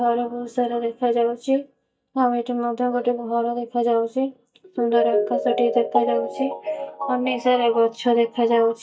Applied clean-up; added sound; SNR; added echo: neural mask model DeepFilterNet 3.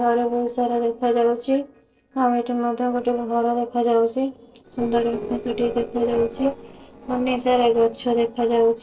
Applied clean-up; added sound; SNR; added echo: neural separator model SepFormer DNS4.